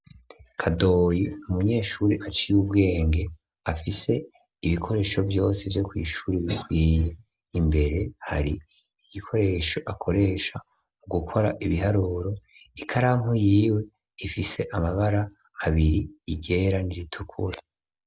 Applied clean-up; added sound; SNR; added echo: none; none; none; none.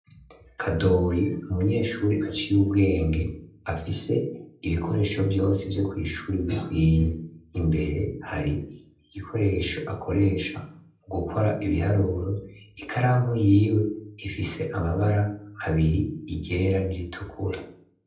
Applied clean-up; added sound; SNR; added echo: none; none; none; reverberation time 0.6 s.